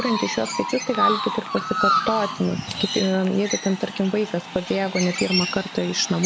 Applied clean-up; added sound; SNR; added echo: none; Chirp, tweet; 3 dB; none.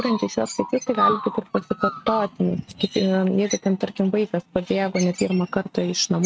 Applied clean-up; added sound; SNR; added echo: neural mask model RNNoise.